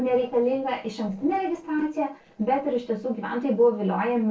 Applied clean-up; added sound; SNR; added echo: neural separator model SepFormer DNS4.